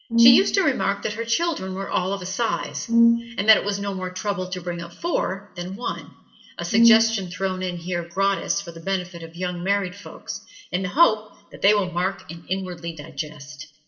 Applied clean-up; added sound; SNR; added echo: none; Brass instrument; -5 dB; reverberation time 0.7 s.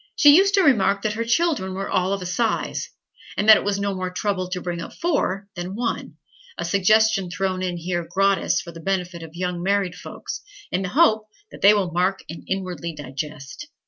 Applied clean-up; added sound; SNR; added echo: none; none; none; none.